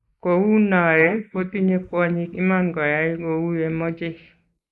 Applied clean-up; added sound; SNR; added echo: neural mask model Resemble Enhance denoiser.